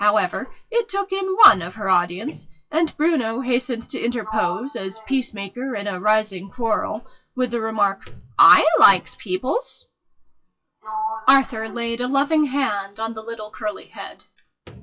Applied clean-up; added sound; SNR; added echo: classical method WPE with log-MMSE.